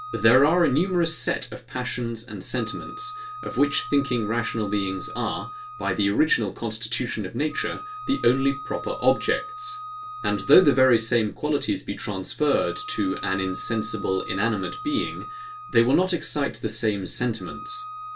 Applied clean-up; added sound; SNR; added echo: none; Wind instrument, woodwind instrument; 13 dB; reverberation time 0.2 s.